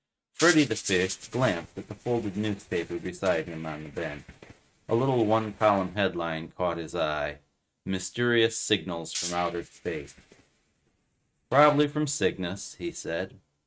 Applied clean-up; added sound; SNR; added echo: neural mask model RNNoise.